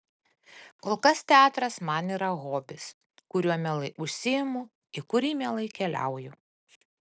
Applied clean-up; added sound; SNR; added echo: none; none; none; none.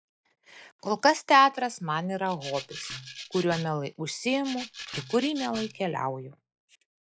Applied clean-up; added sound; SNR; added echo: classical method log-MMSE.